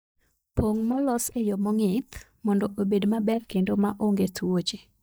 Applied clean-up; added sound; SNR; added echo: neural mask model DeepFilterNet 3.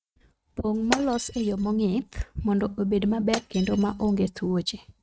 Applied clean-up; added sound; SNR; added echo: neural mask model RNNoise.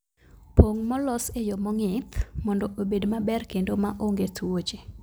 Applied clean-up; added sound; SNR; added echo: none; none; none; none.